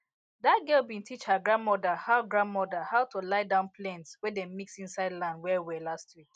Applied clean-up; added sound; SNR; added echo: none; none; none; none.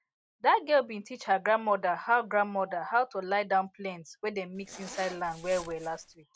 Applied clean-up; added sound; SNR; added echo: none; Zipper (clothing); 16 dB; none.